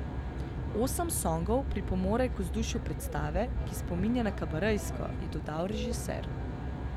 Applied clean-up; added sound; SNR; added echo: none; Aircraft; 1 dB; none.